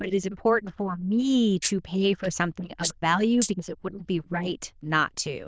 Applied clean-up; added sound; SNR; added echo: neural diffusion model UNIVERSE++.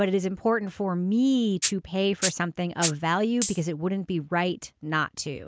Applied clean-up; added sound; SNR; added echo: none; Rattle (instrument); 8 dB; none.